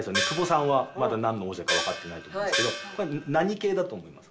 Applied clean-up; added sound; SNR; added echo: none; Gong; 3 dB; reverberation time 0.6 s.